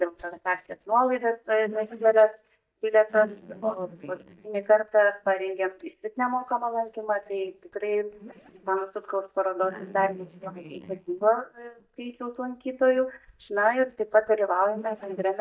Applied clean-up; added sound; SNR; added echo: neural mask model DeepFilterNet 3.